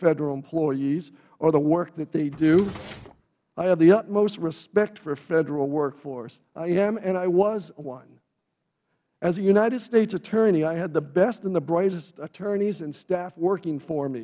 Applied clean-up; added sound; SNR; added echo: none; Drawer open or close; 17 dB; none.